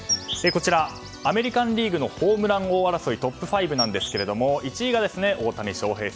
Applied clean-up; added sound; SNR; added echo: none; Insect; 12 dB; none.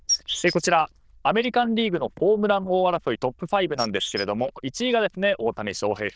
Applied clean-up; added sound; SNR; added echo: neural diffusion model UNIVERSE++.